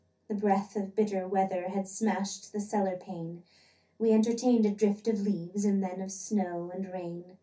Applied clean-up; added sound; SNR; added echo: none; none; none; reverberation time 0.3 s.